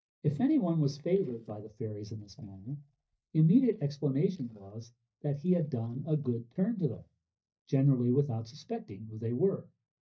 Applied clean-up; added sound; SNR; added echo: neural mask model DeepFilterNet 3.